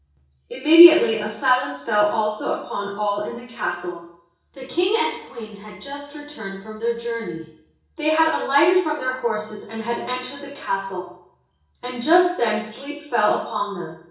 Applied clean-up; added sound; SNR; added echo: none; none; none; reverberation time 0.6 s.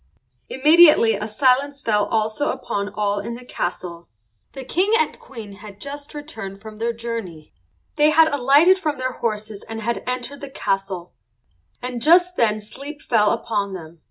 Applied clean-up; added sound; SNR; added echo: none; none; none; none.